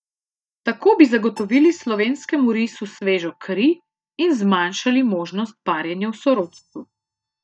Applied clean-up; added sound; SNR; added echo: neural mask model DeepFilterNet 3.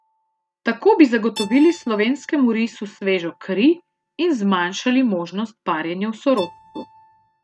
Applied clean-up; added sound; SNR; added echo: neural mask model RNNoise.